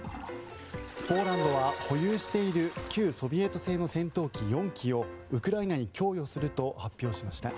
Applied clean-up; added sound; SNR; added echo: none; Toilet flush; 18 dB; none.